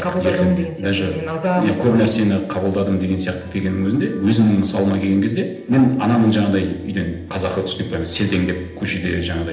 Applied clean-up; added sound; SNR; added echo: none; none; none; reverberation time 0.8 s.